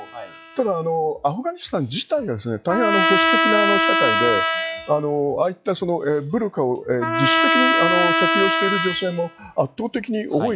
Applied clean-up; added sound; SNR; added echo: classical method log-MMSE.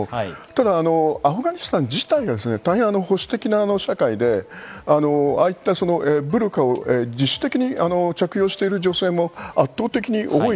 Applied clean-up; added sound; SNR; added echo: none; none; none; none.